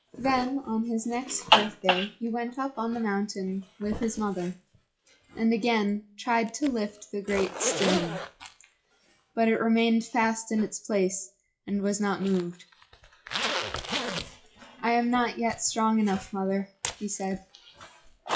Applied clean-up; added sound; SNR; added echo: classical method WPE with log-MMSE.